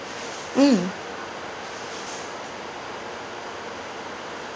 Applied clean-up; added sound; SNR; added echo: none; none; none; none.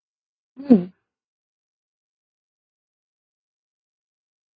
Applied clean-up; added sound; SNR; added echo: neural mask model DeepFilterNet 3.